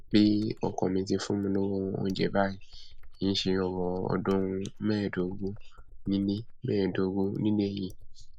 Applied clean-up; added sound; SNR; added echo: neural mask model Resemble Enhance denoiser.